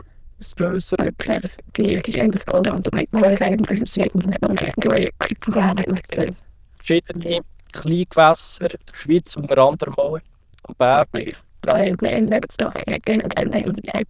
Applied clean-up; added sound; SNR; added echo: neural diffusion model UNIVERSE++.